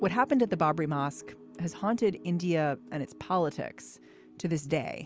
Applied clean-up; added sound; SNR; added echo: none; none; none; none.